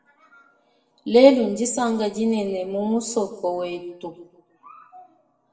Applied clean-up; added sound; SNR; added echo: none; none; none; reverberation time 0.7 s.